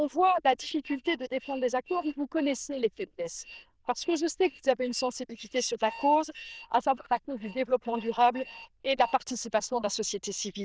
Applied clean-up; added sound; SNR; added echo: neural diffusion model UNIVERSE++.